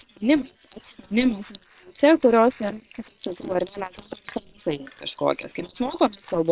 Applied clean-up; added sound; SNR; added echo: neural separator model SepFormer WHAM!.